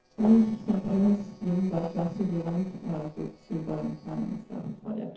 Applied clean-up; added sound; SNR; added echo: neural separator model SepFormer DNS4.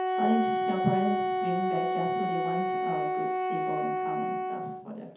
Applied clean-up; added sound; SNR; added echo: none; Wind instrument, woodwind instrument; -4 dB; reverberation time 0.6 s.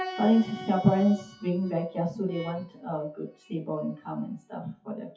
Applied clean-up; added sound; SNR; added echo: classical method WPE with log-MMSE.